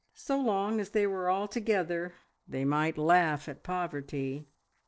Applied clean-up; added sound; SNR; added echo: neural separator model SepFormer DNS4.